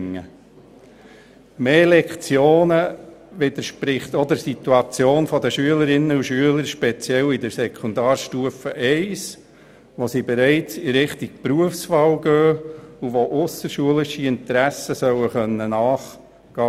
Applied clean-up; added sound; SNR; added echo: none; none; none; none.